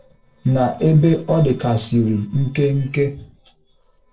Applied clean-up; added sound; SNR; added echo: neural separator model SepFormer DNS4.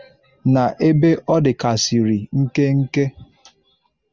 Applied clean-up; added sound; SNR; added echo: none; none; none; none.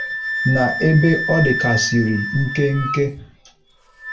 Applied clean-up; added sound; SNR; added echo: none; Wind instrument, woodwind instrument; 6 dB; reverberation time 0.3 s.